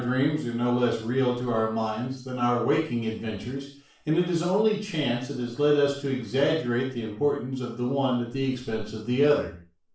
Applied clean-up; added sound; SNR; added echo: none; none; none; reverberation time 0.4 s.